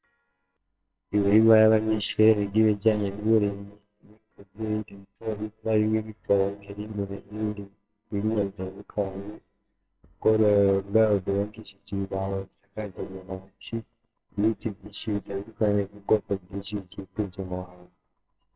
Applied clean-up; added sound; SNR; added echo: neural separator model SepFormer WHAMR!.